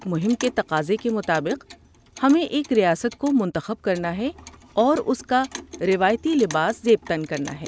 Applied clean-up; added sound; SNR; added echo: none; Clock; 19 dB; none.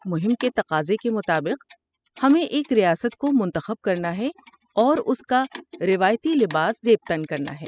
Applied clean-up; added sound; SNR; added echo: classical method spectral subtraction.